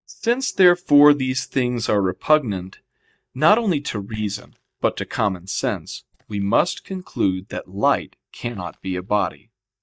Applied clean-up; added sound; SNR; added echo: neural mask model DeepFilterNet 3.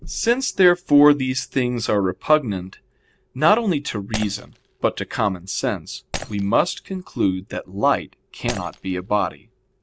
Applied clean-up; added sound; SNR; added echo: none; Shatter; 15 dB; none.